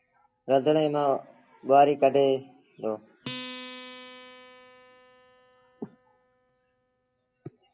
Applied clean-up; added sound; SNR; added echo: none; Acoustic guitar; 20 dB; none.